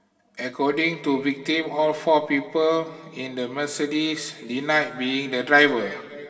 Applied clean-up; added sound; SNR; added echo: none; none; none; reverberation time 2.6 s.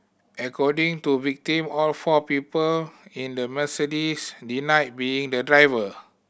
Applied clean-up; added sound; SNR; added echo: none; none; none; none.